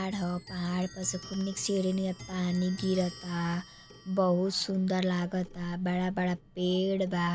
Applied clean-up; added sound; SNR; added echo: none; Clock; 18 dB; none.